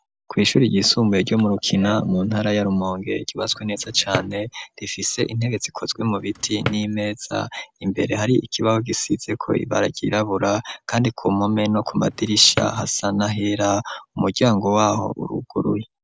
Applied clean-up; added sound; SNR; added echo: none; Drawer open or close; 12 dB; none.